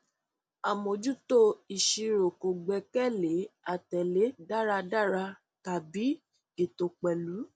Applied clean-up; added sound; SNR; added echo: none; none; none; none.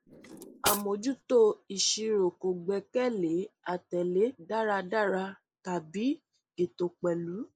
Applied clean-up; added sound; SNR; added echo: neural mask model Resemble Enhance denoiser.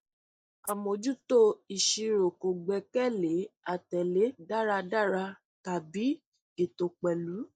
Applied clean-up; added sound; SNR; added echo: neural mask model DeepFilterNet 3.